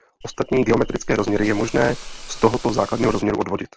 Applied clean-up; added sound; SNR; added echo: none; Hiss / Insect; 13 dB; none.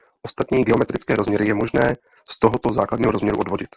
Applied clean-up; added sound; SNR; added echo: none; none; none; none.